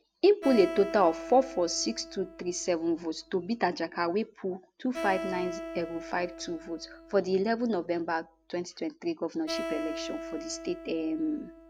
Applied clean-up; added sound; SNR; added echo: none; Acoustic guitar; 11 dB; none.